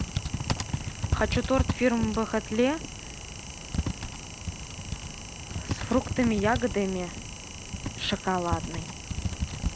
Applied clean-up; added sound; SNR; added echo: none; Typing; 2 dB; none.